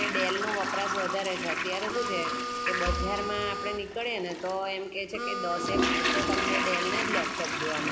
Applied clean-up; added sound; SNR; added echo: none; Toilet flush + Harmonica; -2 dB; none.